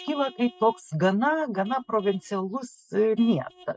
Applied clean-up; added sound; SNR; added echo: neural mask model RNNoise.